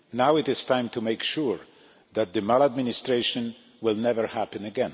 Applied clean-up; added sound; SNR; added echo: none; none; none; none.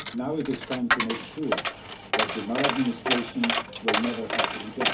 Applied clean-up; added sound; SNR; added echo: none; Coin (dropping); -4 dB; reverberation time 0.3 s.